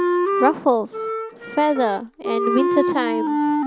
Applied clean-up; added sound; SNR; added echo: none; Wind instrument, woodwind instrument; 0 dB; none.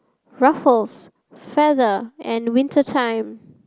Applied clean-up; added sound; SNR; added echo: none; none; none; none.